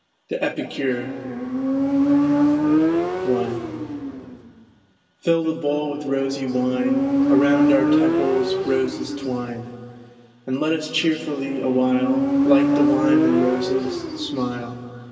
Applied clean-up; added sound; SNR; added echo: none; Motorcycle; -3 dB; reverberation time 2.2 s.